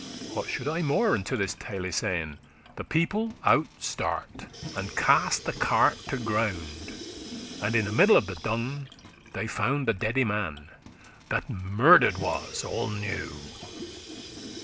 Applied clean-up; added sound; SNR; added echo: none; Sink (filling or washing) / Water tap, faucet; 15 dB; none.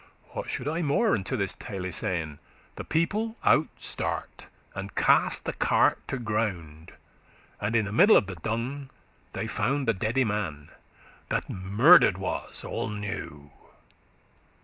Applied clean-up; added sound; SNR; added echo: none; none; none; none.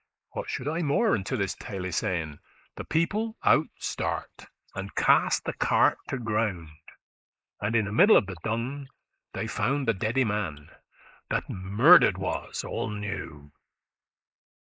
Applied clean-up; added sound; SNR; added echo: neural mask model Resemble Enhance denoiser.